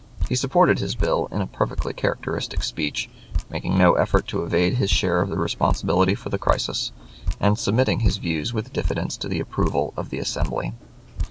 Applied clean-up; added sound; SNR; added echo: none; Drip; 6 dB; none.